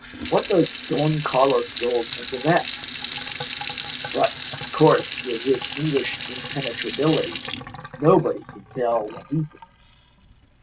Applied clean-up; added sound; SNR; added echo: none; Sink (filling or washing) / Water tap, faucet; 2 dB; none.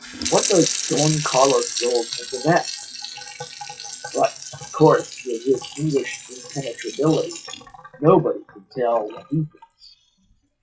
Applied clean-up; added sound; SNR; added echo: classical method log-MMSE.